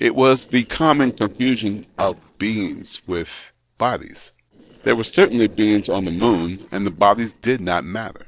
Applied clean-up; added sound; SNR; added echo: neural separator model SepFormer DNS4.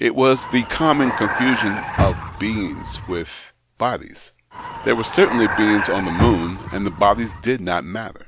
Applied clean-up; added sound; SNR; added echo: none; Vehicle; 5 dB; none.